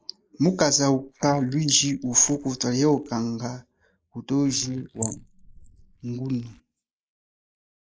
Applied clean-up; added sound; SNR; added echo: neural mask model Resemble Enhance denoiser.